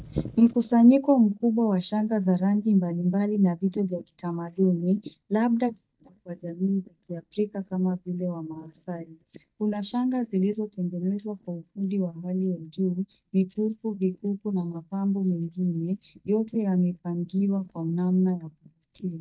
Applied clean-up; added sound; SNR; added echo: neural mask model DeepFilterNet 3.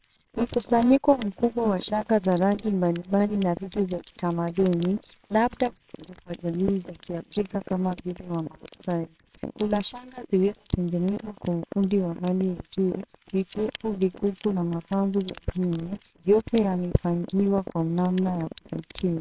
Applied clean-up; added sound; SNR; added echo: neural separator model SepFormer WHAMR!.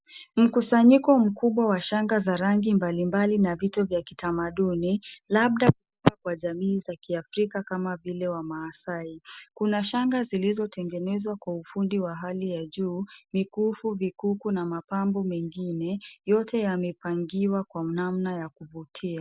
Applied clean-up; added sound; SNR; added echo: none; none; none; none.